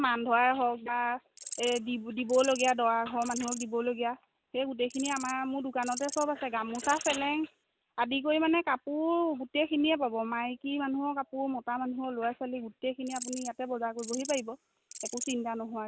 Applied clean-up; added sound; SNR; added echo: none; Insect; 12 dB; none.